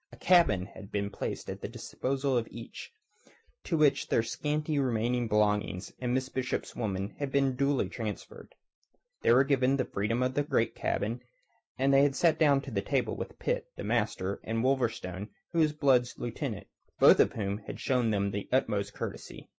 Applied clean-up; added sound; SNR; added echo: none; none; none; none.